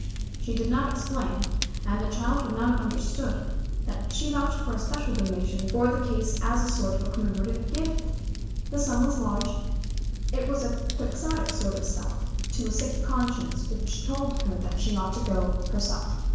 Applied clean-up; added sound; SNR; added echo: none; Fire; -2 dB; reverberation time 1.0 s.